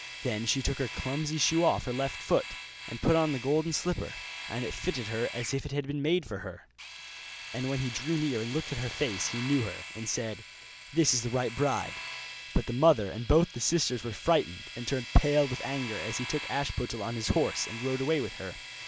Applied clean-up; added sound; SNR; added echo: none; Domestic sounds, home sounds; 12 dB; none.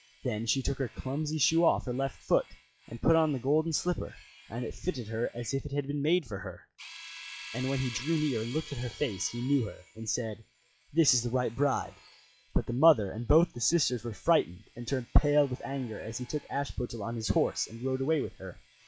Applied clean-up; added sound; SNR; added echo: classical method log-MMSE.